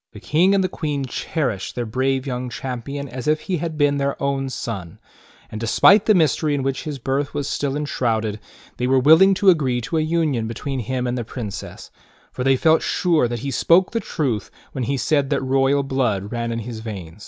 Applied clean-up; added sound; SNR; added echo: none; none; none; none.